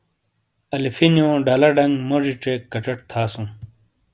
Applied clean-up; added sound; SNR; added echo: none; none; none; none.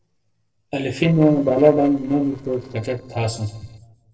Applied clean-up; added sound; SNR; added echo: neural separator model SepFormer DNS4.